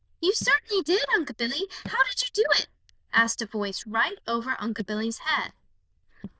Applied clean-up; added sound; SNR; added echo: neural diffusion model UNIVERSE++.